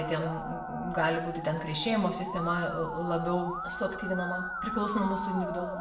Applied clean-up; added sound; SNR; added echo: none; Musical instrument; 5 dB; reverberation time 0.7 s.